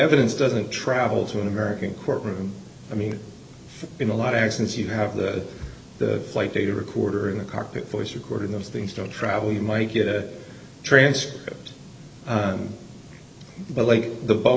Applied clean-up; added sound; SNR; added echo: none; none; none; none.